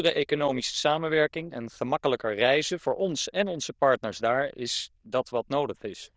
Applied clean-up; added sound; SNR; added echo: neural diffusion model UNIVERSE++.